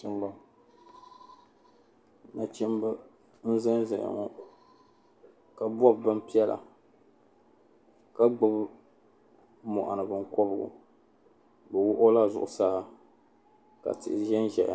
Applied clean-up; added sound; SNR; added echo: none; none; none; none.